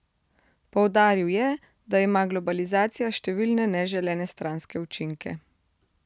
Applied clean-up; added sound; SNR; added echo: none; none; none; none.